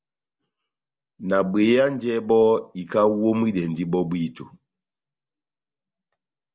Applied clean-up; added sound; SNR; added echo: none; none; none; none.